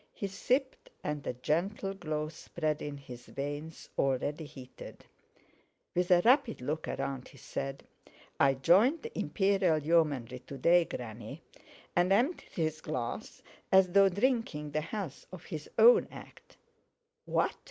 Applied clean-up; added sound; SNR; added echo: none; none; none; none.